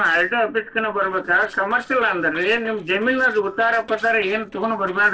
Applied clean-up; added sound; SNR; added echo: neural separator model SepFormer DNS4.